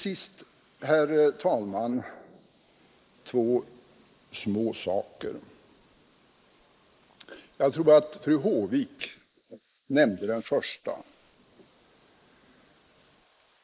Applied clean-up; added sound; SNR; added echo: neural mask model Resemble Enhance denoiser.